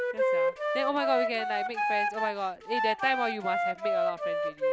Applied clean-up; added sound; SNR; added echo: none; Wind instrument, woodwind instrument; -4 dB; none.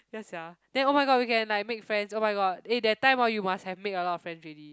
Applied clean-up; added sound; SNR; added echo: none; none; none; none.